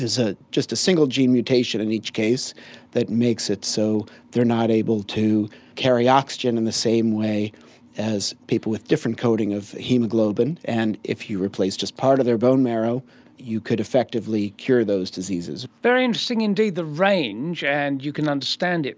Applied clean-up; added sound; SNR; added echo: none; none; none; none.